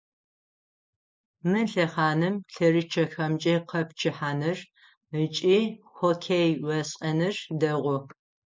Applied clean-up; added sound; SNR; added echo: none; none; none; none.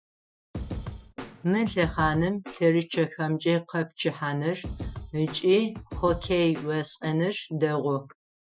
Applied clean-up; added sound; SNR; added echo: classical method Wiener filter.